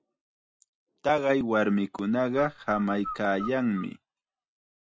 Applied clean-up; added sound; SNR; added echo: none; Bird; 12 dB; none.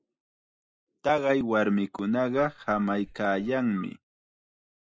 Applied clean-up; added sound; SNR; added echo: neural mask model Resemble Enhance denoiser.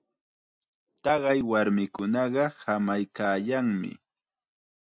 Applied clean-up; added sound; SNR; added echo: none; none; none; none.